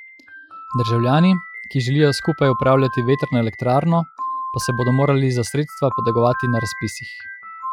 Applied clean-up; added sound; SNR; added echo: classical method Wiener filter.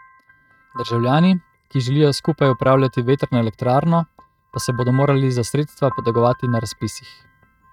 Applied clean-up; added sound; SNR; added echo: neural mask model RNNoise.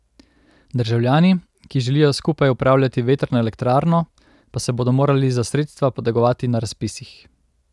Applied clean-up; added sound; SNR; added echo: none; none; none; none.